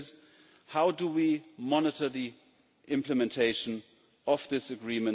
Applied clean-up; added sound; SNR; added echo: none; none; none; none.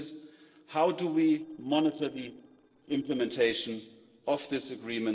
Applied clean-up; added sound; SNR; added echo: neural separator model SepFormer DNS4.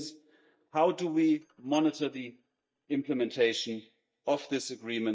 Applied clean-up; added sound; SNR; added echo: neural mask model DeepFilterNet 3.